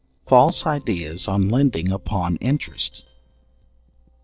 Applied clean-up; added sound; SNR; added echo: neural separator model SepFormer DNS4.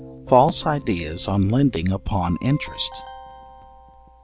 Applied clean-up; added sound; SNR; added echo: none; Keyboard (musical); 18 dB; none.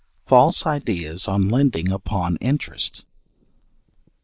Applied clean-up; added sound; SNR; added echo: neural mask model Resemble Enhance denoiser.